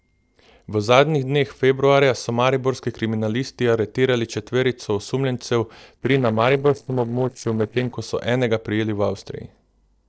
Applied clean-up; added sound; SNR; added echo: neural separator model SepFormer DNS4.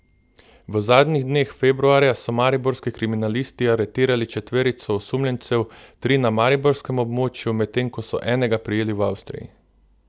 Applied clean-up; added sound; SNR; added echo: none; none; none; none.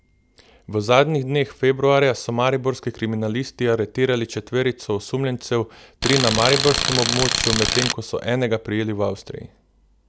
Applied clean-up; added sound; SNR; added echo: none; Tools; 0 dB; none.